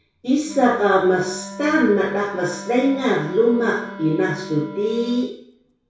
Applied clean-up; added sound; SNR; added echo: none; Wind instrument, woodwind instrument; 16 dB; reverberation time 0.6 s.